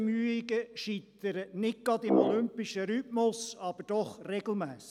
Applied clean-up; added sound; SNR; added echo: none; Brass instrument; -1 dB; none.